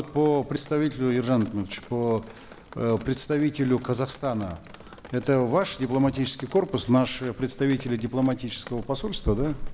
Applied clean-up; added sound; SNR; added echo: none; Drip; 16 dB; none.